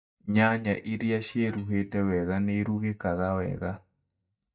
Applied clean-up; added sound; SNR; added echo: neural mask model DeepFilterNet 3.